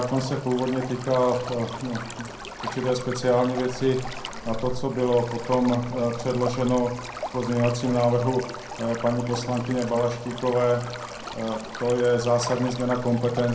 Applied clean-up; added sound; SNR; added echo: none; Stream; 11 dB; reverberation time 0.6 s.